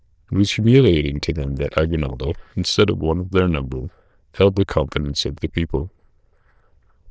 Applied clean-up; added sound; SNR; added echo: neural diffusion model UNIVERSE++.